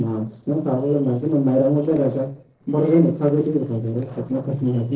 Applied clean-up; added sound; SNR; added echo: neural separator model SepFormer DNS4.